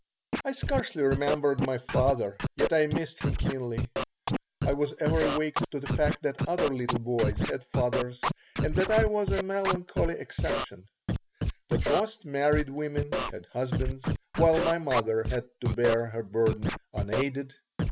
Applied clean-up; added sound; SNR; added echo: none; Scratching (performance technique); 2 dB; none.